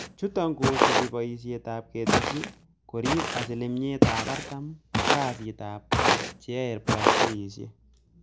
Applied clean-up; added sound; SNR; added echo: none; Walk, footsteps; -4 dB; none.